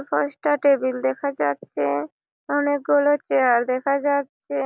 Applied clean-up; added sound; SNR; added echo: none; none; none; none.